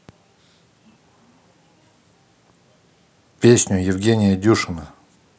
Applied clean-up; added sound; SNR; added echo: none; none; none; none.